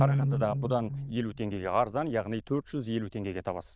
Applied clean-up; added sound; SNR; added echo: neural diffusion model UNIVERSE++.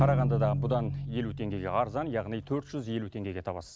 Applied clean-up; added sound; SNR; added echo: none; Bowed string instrument; 1 dB; none.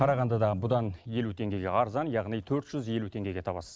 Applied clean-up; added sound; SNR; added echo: neural mask model Resemble Enhance denoiser.